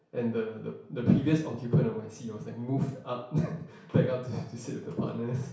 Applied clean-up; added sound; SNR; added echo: none; none; none; reverberation time 0.6 s.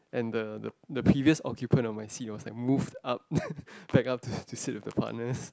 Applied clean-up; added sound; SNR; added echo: none; none; none; none.